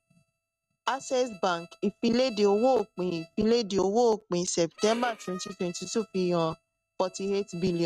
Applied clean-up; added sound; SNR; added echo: neural mask model RNNoise.